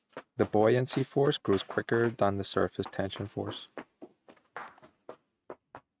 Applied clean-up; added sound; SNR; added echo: neural mask model RNNoise.